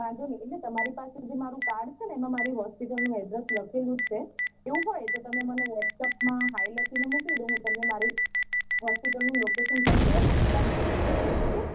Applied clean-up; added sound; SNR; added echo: none; Boom; -5 dB; reverberation time 0.4 s.